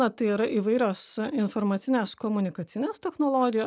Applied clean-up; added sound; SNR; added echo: none; none; none; none.